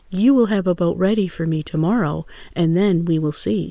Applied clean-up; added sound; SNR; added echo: neural mask model Resemble Enhance denoiser.